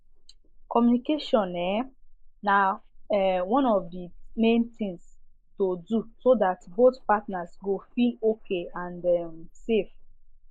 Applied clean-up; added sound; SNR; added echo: neural mask model Resemble Enhance denoiser.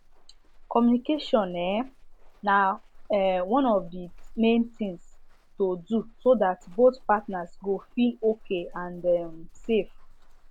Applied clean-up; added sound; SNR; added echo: none; Walk, footsteps; 19 dB; none.